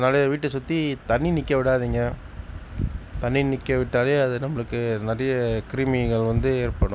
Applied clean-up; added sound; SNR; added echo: none; none; none; none.